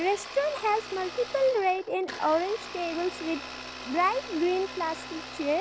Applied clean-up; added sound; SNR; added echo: none; Domestic sounds, home sounds; 12 dB; none.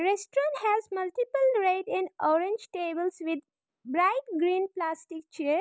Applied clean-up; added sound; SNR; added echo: none; none; none; none.